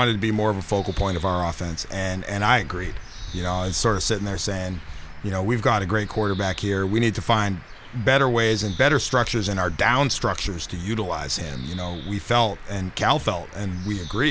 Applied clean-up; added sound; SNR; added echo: none; Bird; 16 dB; none.